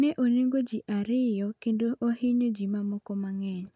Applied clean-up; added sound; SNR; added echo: none; none; none; none.